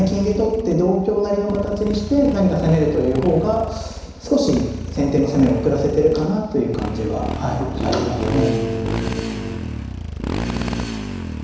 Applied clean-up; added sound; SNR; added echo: none; Motorcycle; 7 dB; reverberation time 1.0 s.